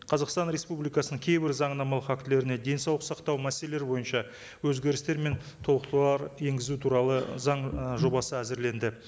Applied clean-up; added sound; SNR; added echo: none; none; none; none.